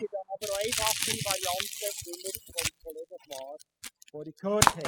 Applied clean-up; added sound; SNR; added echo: classical method spectral subtraction.